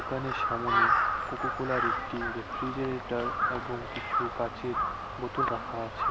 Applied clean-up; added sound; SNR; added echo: none; Crow; -5 dB; none.